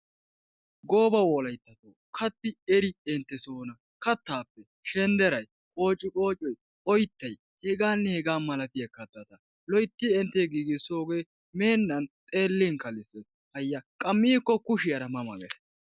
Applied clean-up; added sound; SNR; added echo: none; none; none; none.